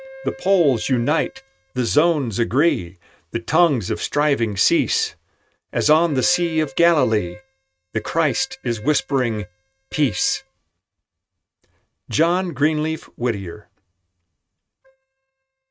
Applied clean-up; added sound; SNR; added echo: neural mask model RNNoise.